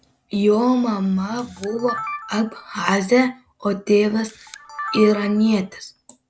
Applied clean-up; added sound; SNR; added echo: none; Camera; 14 dB; none.